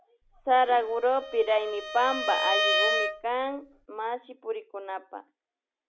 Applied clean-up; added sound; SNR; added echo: none; Bowed string instrument; 2 dB; none.